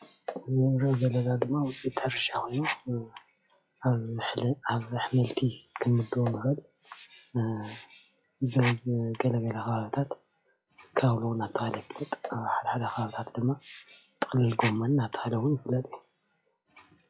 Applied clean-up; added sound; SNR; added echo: classical method log-MMSE.